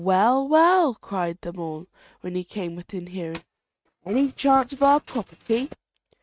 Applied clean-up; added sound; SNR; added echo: neural mask model RNNoise.